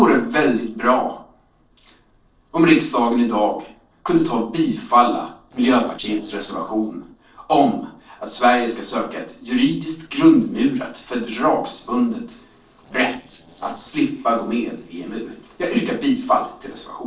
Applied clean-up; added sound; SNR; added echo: neural separator model SepFormer DNS4.